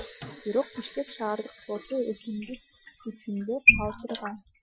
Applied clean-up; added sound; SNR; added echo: classical method Wiener filter.